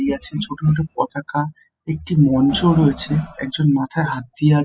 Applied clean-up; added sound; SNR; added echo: classical method spectral subtraction.